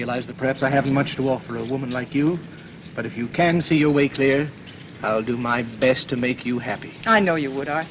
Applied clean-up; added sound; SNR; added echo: none; none; none; none.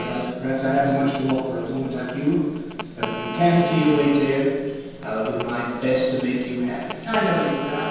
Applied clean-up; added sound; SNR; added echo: none; Telephone; 12 dB; reverberation time 1.2 s.